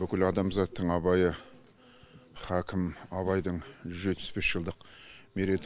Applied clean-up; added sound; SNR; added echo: none; none; none; none.